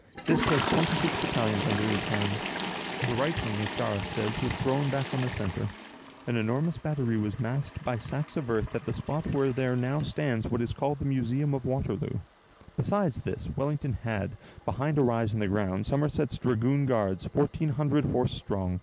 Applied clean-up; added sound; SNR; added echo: none; Toilet flush; 8 dB; none.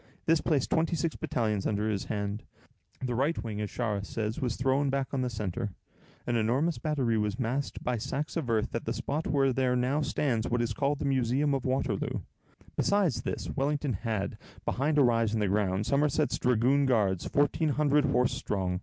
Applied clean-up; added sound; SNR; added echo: none; none; none; none.